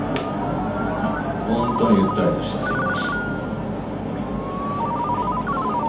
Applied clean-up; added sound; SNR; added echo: none; Ringtone; 4 dB; reverberation time 0.6 s.